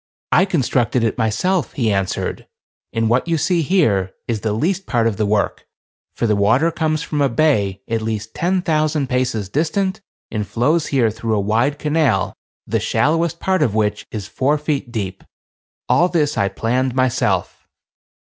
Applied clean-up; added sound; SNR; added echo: none; none; none; none.